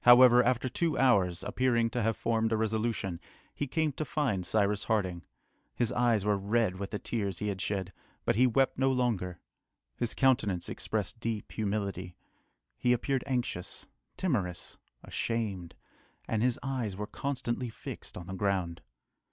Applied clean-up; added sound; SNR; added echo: none; none; none; none.